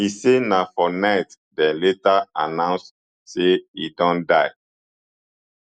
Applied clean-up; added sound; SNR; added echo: none; none; none; none.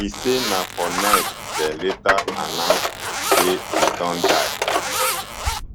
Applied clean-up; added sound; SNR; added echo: none; Coin (dropping) + Zipper (clothing); -3 dB; none.